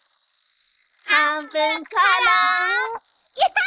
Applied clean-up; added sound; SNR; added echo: neural mask model Resemble Enhance denoiser.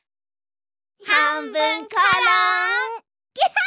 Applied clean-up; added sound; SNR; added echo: none; none; none; none.